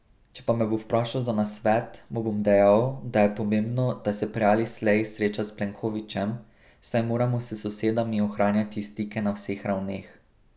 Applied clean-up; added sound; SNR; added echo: none; none; none; none.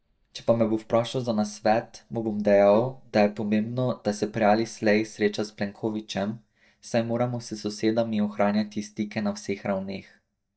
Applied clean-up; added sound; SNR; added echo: neural mask model DeepFilterNet 3.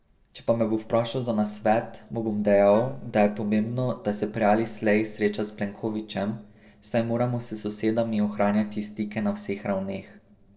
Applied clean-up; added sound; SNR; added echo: neural separator model SepFormer DNS4.